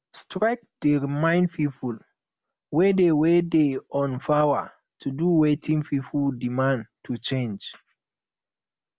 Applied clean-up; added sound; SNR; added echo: none; none; none; none.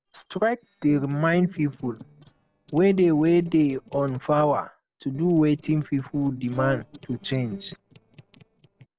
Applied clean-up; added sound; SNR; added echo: neural separator model SepFormer DNS4.